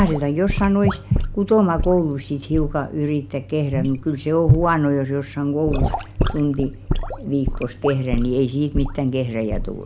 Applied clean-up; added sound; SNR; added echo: none; Sink (filling or washing) / Gurgling / Liquid; 5 dB; none.